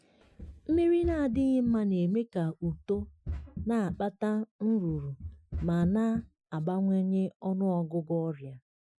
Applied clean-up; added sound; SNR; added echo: classical method Wiener filter.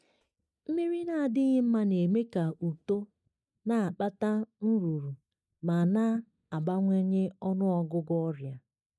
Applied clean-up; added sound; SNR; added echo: neural mask model DeepFilterNet 3.